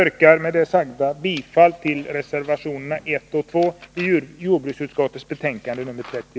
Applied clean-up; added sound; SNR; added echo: none; none; none; none.